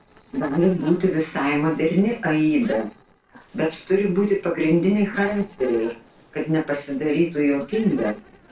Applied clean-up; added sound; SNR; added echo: neural separator model SepFormer DNS4.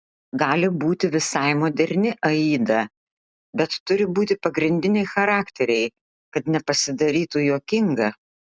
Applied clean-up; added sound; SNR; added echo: none; none; none; none.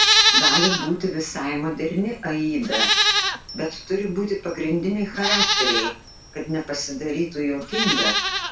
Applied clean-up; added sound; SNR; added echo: none; Livestock, farm animals, working animals; -2 dB; reverberation time 0.3 s.